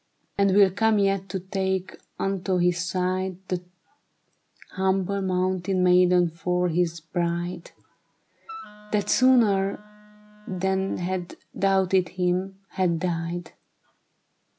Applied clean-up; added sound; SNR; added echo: none; Wind instrument, woodwind instrument; 20 dB; none.